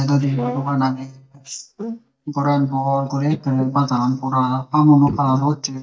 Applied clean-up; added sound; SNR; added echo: neural mask model DeepFilterNet 3.